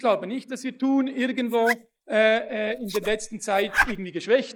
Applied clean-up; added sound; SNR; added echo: neural mask model Resemble Enhance denoiser.